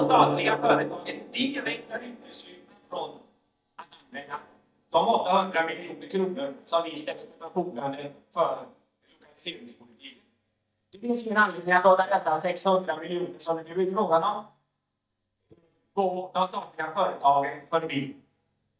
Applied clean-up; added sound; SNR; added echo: neural mask model DeepFilterNet 3.